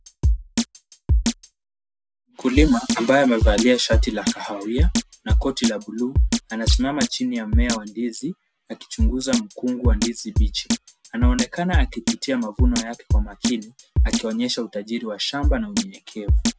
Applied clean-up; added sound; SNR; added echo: none; Drum kit; -2 dB; none.